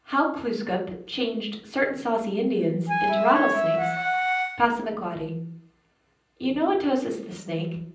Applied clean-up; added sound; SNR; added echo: none; Wind instrument, woodwind instrument; -3 dB; reverberation time 0.6 s.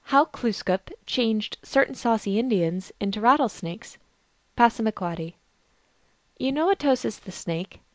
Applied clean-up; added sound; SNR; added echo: none; none; none; none.